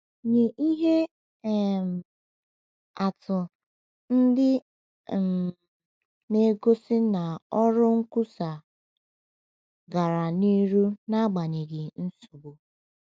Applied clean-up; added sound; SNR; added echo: none; none; none; none.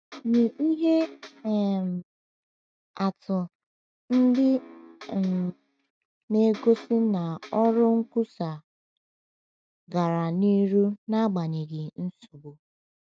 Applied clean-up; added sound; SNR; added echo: neural mask model RNNoise.